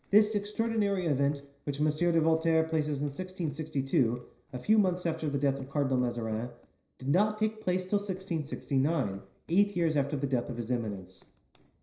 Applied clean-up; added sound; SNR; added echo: neural separator model SepFormer DNS4.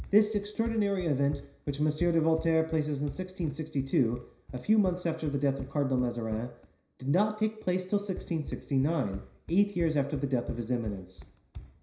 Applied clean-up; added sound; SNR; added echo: none; Run; 15 dB; reverberation time 0.5 s.